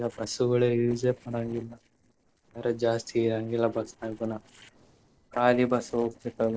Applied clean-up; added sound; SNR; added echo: neural separator model SepFormer DNS4.